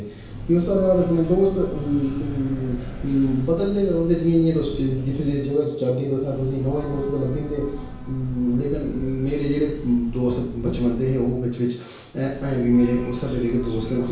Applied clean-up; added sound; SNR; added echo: none; Train / Breathing; 12 dB; reverberation time 0.7 s.